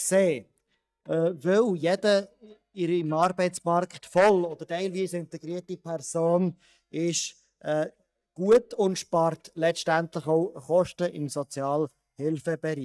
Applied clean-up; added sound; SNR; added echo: neural mask model DeepFilterNet 3.